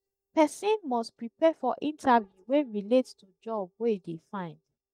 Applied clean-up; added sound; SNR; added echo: neural mask model DeepFilterNet 3.